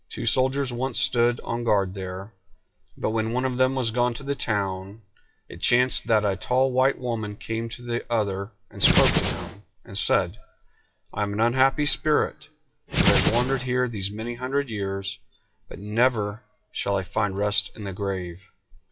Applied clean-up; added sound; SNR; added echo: classical method WPE with log-MMSE.